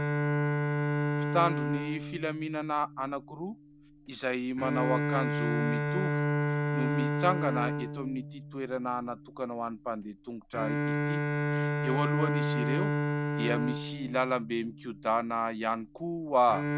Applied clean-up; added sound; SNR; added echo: none; Bowed string instrument; -1 dB; none.